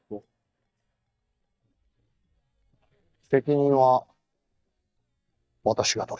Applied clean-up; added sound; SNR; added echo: neural mask model DeepFilterNet 3.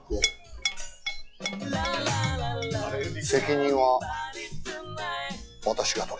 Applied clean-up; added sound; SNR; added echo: classical method log-MMSE.